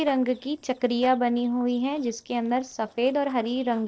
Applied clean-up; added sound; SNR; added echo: neural separator model SepFormer DNS4.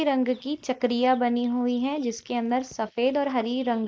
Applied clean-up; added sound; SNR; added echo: neural mask model Resemble Enhance denoiser.